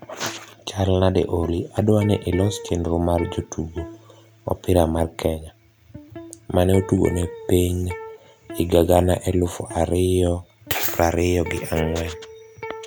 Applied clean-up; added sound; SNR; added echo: none; Electric guitar; 17 dB; none.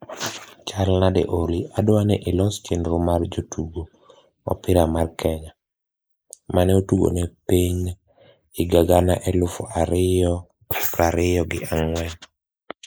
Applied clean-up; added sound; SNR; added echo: neural mask model Resemble Enhance denoiser.